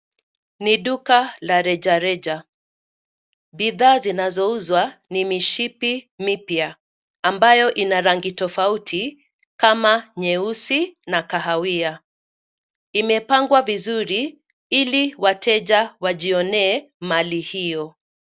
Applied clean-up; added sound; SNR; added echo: none; none; none; none.